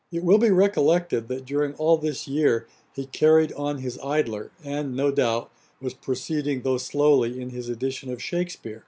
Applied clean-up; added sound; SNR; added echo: none; none; none; none.